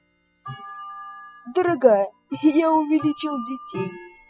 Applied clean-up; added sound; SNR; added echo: classical method spectral subtraction.